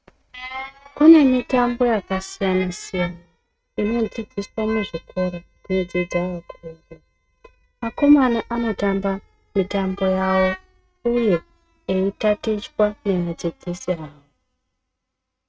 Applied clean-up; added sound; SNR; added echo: neural mask model RNNoise.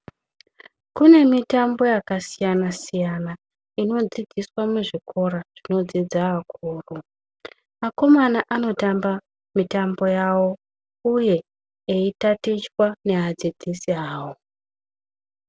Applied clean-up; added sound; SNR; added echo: none; none; none; none.